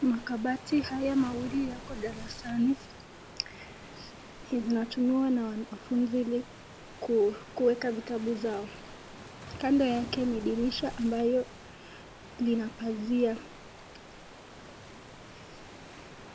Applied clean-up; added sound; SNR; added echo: none; Waves, surf; 15 dB; none.